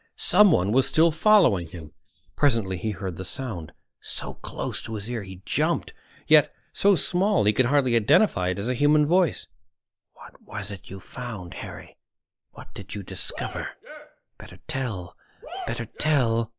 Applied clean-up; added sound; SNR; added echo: neural mask model Resemble Enhance denoiser.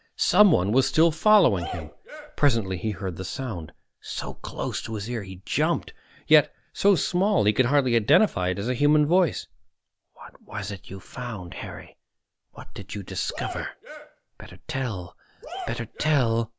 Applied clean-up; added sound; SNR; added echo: none; Cheering; 12 dB; none.